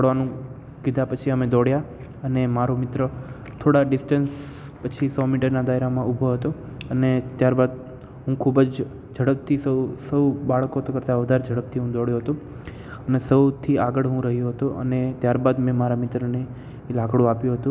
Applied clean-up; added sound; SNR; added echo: none; none; none; none.